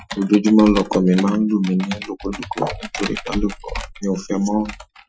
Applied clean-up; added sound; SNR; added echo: classical method Wiener filter.